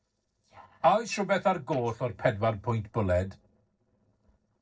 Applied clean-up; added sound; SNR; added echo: neural separator model SepFormer DNS4.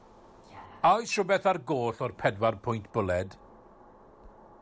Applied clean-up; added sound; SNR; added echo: none; none; none; none.